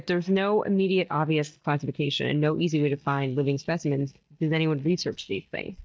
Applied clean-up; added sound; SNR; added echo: neural mask model DeepFilterNet 3.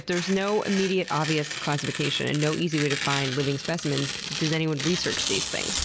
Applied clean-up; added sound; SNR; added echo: none; Tearing; 6 dB; none.